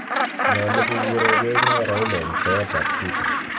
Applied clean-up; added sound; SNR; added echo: none; Gull, seagull; -4 dB; reverberation time 1.2 s.